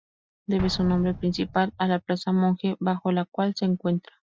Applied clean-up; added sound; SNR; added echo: classical method Wiener filter.